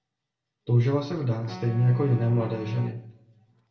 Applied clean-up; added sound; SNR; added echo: none; Wind instrument, woodwind instrument; 16 dB; reverberation time 0.6 s.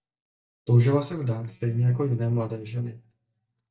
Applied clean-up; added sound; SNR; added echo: neural mask model DeepFilterNet 3.